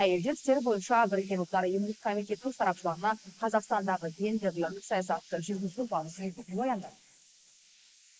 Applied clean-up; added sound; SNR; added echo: neural mask model Resemble Enhance denoiser.